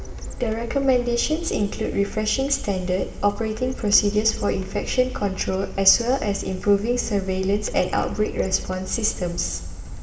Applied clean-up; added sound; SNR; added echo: none; Printer; 13 dB; reverberation time 2.3 s.